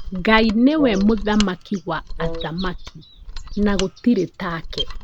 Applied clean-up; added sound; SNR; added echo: none; Mechanisms + Wind instrument, woodwind instrument; 8 dB; none.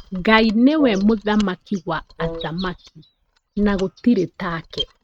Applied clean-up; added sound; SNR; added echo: neural mask model RNNoise.